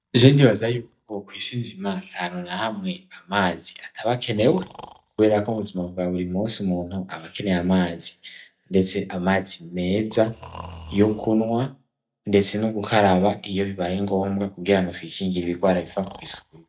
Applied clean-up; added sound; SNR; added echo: neural mask model DeepFilterNet 3.